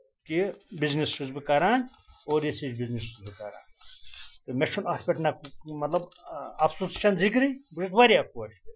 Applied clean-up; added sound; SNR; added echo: classical method Wiener filter.